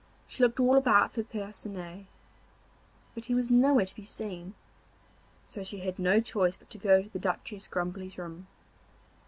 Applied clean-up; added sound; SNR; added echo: none; none; none; none.